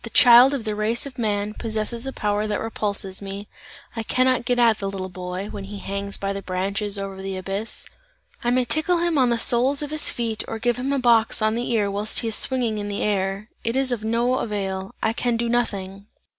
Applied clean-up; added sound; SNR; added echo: none; Boom; 17 dB; none.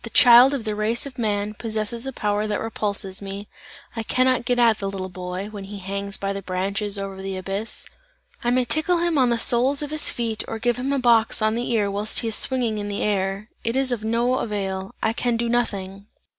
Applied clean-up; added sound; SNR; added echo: none; none; none; none.